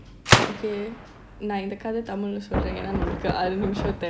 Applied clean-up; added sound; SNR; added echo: none; Gunshot, gunfire + Thunder; -3 dB; none.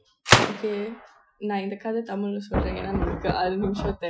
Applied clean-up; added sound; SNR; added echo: classical method Wiener filter.